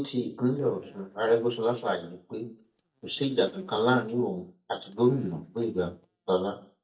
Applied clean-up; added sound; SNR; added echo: neural mask model DeepFilterNet 3.